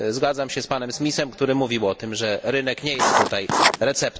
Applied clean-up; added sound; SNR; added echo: none; Writing; -3 dB; none.